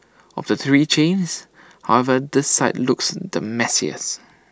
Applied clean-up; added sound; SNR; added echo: none; none; none; none.